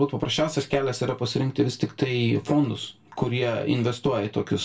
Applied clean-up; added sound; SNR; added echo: none; none; none; reverberation time 0.2 s.